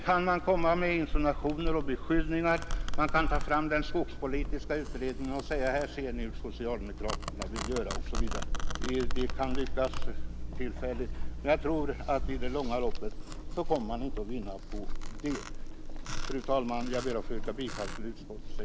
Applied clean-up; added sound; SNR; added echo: none; Domestic sounds, home sounds; -1 dB; none.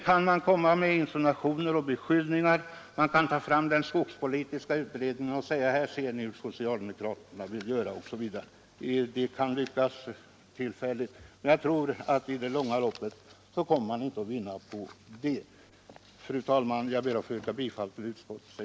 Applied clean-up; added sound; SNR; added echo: none; none; none; none.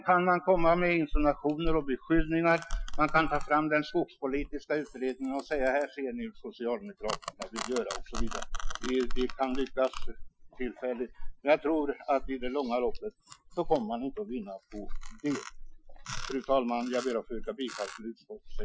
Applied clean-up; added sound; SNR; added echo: classical method Wiener filter.